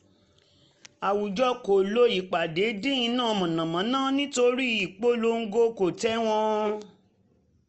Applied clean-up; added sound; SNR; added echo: none; none; none; none.